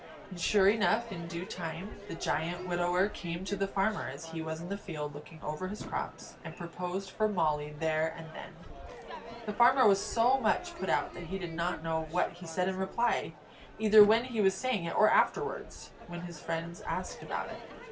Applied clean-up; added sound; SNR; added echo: none; Crowd / Fireworks; 14 dB; none.